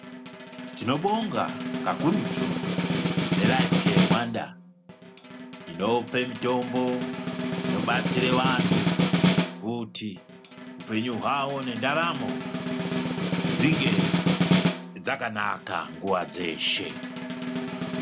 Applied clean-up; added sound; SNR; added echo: none; Snare drum; -2 dB; none.